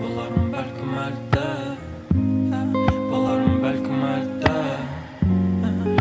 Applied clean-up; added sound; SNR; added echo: none; none; none; none.